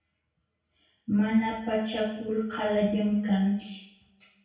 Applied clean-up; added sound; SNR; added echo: none; none; none; reverberation time 0.6 s.